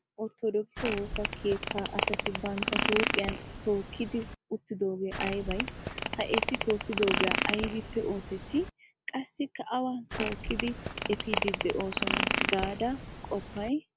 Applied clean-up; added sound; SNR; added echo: none; Fart; 0 dB; none.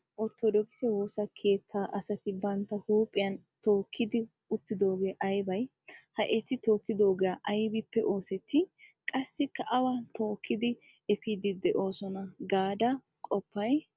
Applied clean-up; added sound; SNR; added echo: none; none; none; none.